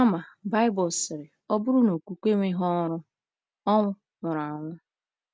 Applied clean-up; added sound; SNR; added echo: none; none; none; none.